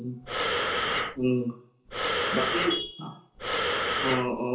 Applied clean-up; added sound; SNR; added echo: none; Breathing; -3 dB; reverberation time 0.6 s.